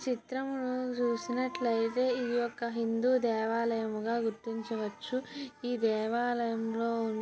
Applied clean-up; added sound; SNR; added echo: none; none; none; none.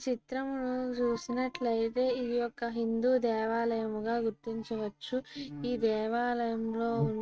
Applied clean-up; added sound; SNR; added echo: neural mask model RNNoise.